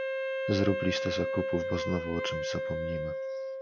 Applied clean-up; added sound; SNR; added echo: none; Wind instrument, woodwind instrument; 0 dB; none.